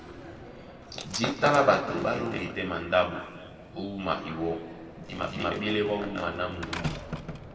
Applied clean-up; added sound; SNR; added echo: none; Slam; 12 dB; reverberation time 2.1 s.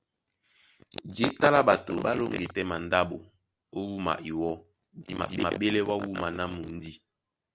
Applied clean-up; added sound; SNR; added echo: none; none; none; none.